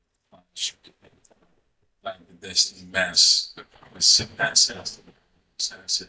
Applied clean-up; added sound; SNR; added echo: neural mask model DeepFilterNet 3.